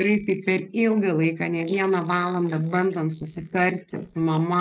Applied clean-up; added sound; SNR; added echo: neural mask model Resemble Enhance denoiser.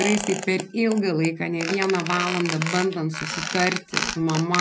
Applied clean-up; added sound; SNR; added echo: none; Squeak; 6 dB; none.